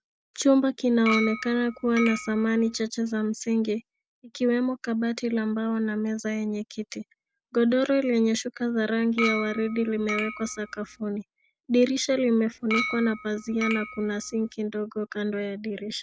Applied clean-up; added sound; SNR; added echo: none; Chink, clink; 8 dB; none.